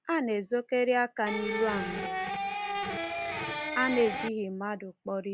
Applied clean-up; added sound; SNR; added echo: none; Electric guitar; 2 dB; none.